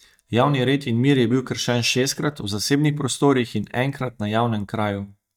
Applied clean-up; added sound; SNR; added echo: neural mask model DeepFilterNet 3.